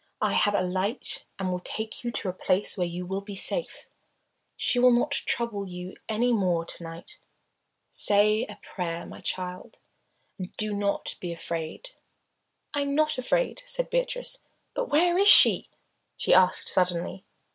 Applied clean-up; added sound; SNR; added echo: none; none; none; none.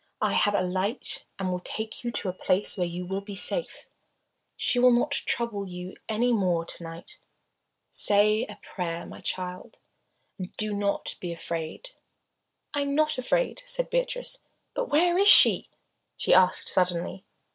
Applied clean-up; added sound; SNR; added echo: neural separator model SepFormer DNS4.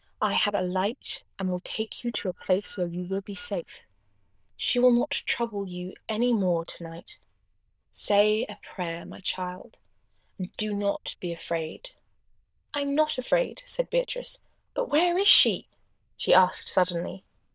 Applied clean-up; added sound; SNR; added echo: neural diffusion model UNIVERSE++.